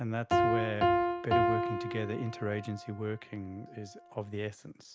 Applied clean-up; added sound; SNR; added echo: none; Piano; -4 dB; none.